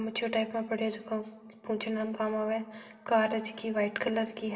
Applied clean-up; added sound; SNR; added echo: none; none; none; reverberation time 2.5 s.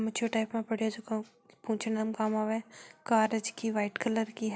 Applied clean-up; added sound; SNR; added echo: none; none; none; none.